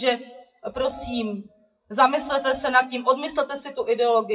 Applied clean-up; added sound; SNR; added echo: classical method WPE with log-MMSE.